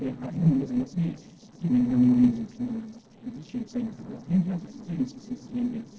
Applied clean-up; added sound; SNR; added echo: neural separator model SepFormer DNS4.